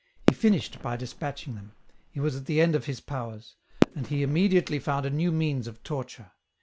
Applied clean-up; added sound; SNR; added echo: none; Fireworks; 4 dB; none.